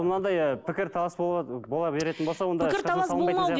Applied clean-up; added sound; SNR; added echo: none; none; none; none.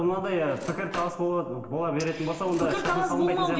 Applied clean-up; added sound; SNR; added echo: none; Cutlery, silverware / Drawer open or close; 15 dB; reverberation time 1.2 s.